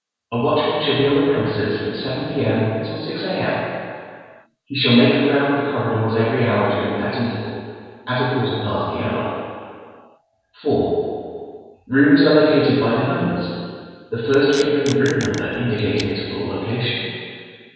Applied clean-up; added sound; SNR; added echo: none; Packing tape, duct tape; 16 dB; reverberation time 1.9 s.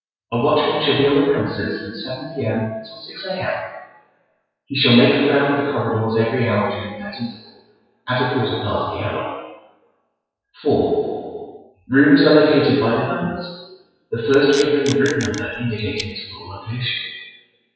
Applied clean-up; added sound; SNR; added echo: classical method WPE with log-MMSE.